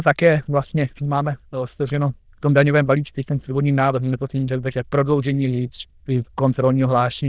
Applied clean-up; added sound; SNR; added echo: neural diffusion model UNIVERSE++.